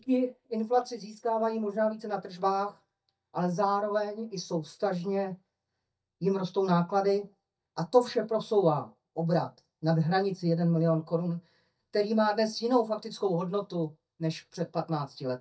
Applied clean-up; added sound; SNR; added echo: neural mask model DeepFilterNet 3.